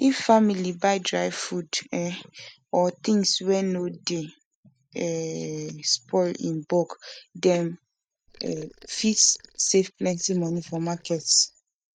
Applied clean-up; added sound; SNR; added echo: neural mask model DeepFilterNet 3.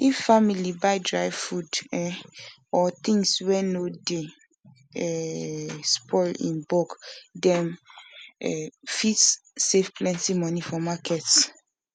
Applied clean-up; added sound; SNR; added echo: none; none; none; none.